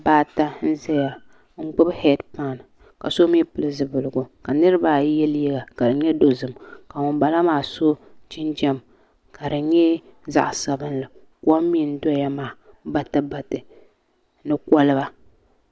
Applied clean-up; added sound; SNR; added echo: none; none; none; none.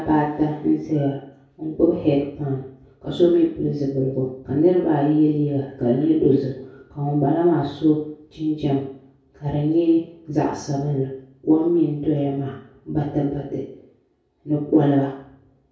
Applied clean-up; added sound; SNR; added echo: none; none; none; reverberation time 0.6 s.